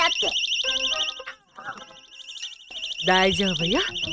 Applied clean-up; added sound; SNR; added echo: neural mask model RNNoise.